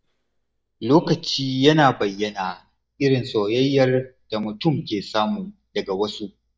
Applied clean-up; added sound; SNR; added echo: neural mask model DeepFilterNet 3.